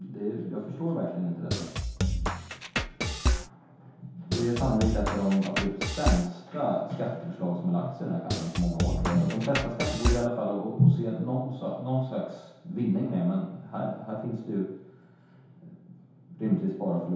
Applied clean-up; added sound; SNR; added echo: none; Drum kit; 0 dB; reverberation time 0.8 s.